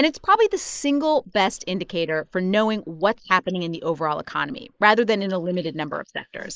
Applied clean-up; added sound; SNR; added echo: neural mask model Resemble Enhance denoiser.